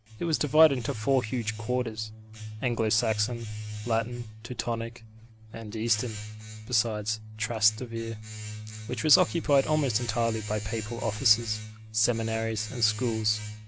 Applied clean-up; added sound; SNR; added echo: none; Domestic sounds, home sounds; 10 dB; none.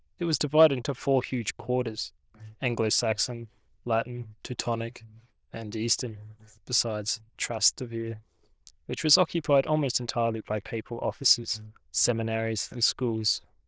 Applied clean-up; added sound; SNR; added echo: neural diffusion model UNIVERSE++.